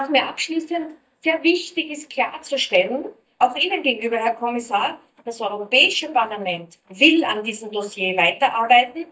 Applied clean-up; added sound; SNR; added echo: neural mask model DeepFilterNet 3.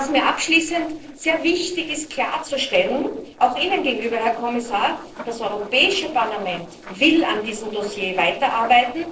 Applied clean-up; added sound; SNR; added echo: neural separator model SepFormer DNS4.